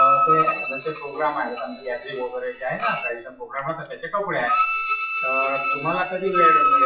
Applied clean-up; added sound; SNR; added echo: classical method WPE with log-MMSE.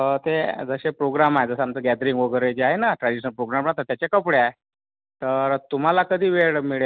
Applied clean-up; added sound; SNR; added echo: none; none; none; none.